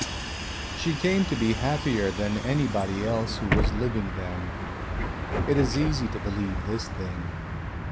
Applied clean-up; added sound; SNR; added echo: none; Bus; 2 dB; none.